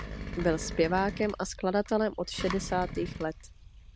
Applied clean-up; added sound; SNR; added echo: none; Engine; 9 dB; none.